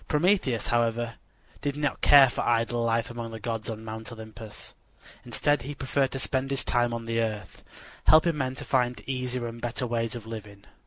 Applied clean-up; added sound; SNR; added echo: none; none; none; none.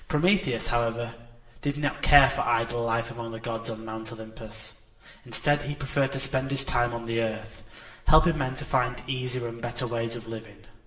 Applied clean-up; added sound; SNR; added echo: none; none; none; reverberation time 0.9 s.